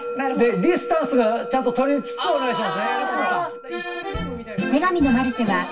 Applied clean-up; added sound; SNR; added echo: none; Musical instrument; 11 dB; reverberation time 0.2 s.